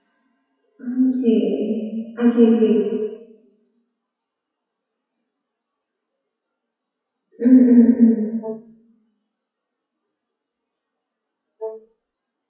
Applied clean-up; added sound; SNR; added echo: classical method WPE with log-MMSE.